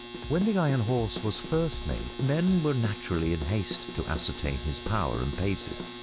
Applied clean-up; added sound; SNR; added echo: none; Drum / Drum kit + Domestic sounds, home sounds; 10 dB; none.